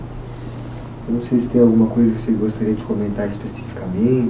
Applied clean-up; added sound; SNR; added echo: none; none; none; none.